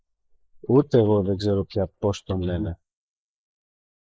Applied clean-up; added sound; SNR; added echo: neural mask model Resemble Enhance denoiser.